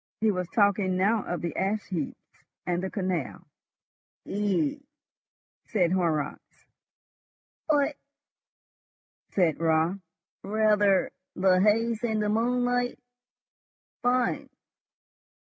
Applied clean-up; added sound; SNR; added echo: none; none; none; none.